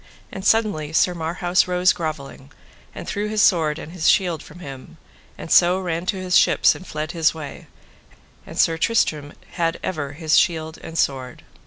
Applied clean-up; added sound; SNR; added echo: none; none; none; none.